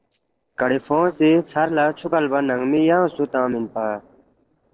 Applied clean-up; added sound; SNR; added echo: neural separator model SepFormer DNS4.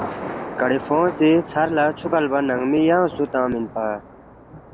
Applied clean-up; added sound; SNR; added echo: none; Thunder; 13 dB; none.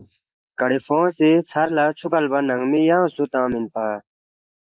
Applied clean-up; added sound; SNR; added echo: neural mask model Resemble Enhance denoiser.